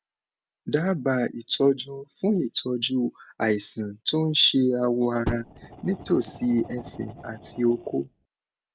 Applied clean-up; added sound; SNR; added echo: none; Fire; 12 dB; none.